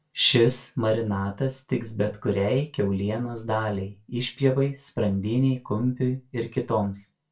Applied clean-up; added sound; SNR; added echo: none; none; none; reverberation time 0.2 s.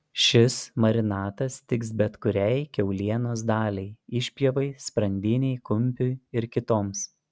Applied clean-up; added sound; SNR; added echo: none; none; none; none.